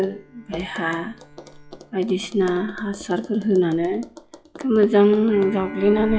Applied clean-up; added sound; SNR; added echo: classical method log-MMSE.